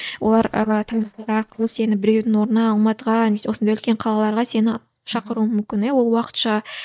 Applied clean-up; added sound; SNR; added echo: neural mask model DeepFilterNet 3.